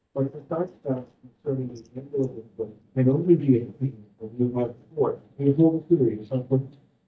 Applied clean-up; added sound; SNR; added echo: neural mask model DeepFilterNet 3.